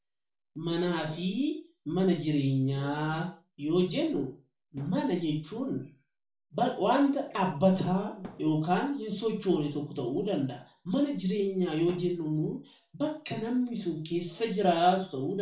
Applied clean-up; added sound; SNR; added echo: neural separator model SepFormer DNS4.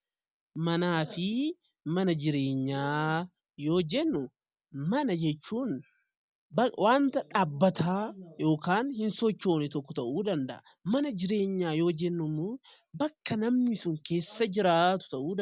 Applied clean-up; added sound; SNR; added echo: none; none; none; none.